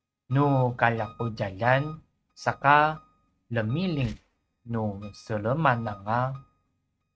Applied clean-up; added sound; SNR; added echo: neural mask model RNNoise.